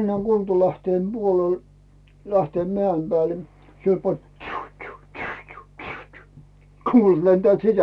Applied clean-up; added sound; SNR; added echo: none; none; none; none.